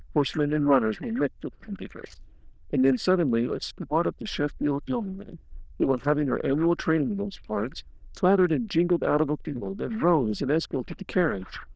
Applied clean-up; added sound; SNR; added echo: neural diffusion model UNIVERSE++.